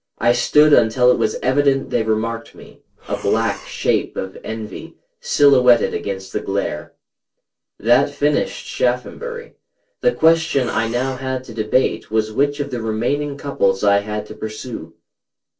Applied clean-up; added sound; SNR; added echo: neural separator model SepFormer DNS4.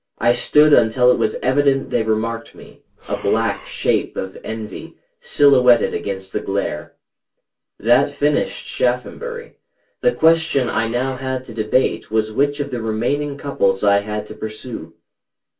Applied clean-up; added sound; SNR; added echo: none; Breathing; 20 dB; reverberation time 0.2 s.